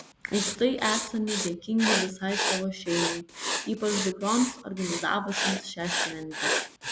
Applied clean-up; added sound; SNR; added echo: none; Writing; 2 dB; none.